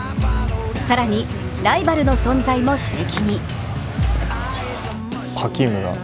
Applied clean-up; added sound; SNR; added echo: none; Bass drum; 5 dB; none.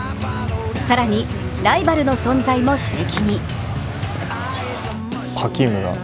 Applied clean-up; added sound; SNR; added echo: none; none; none; none.